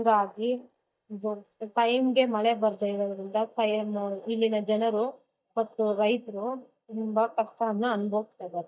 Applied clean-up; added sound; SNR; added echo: neural mask model DeepFilterNet 3.